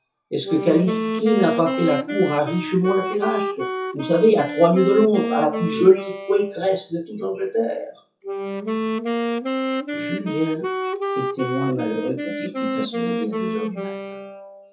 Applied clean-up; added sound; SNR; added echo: classical method WPE with log-MMSE.